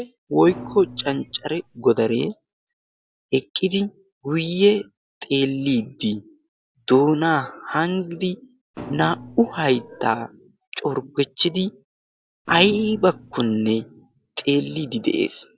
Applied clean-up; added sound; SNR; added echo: none; Thump, thud; 15 dB; none.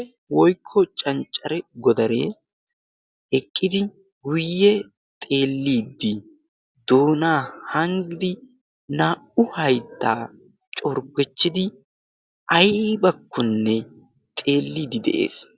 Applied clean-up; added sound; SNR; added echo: none; none; none; none.